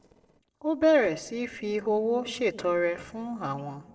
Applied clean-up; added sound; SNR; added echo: neural separator model SepFormer DNS4.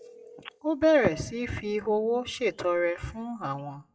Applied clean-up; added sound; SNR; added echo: classical method WPE with log-MMSE.